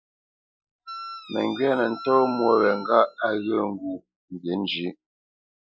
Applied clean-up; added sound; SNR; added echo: classical method log-MMSE.